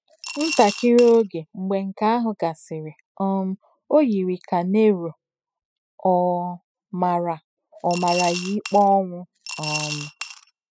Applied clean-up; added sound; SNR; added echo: classical method spectral subtraction.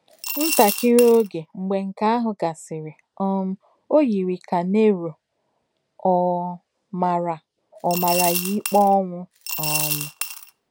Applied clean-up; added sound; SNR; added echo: none; Coin (dropping) / Glass; 5 dB; none.